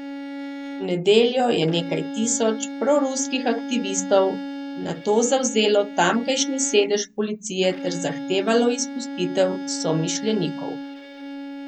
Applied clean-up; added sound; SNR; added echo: none; Bowed string instrument; 9 dB; none.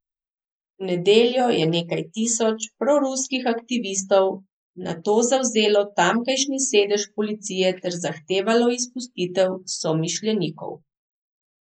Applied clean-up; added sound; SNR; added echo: neural mask model Resemble Enhance denoiser.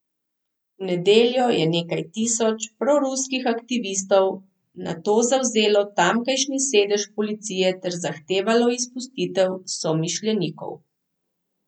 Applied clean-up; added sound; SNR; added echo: none; none; none; none.